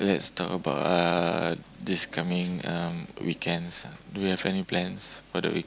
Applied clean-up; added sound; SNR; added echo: none; none; none; none.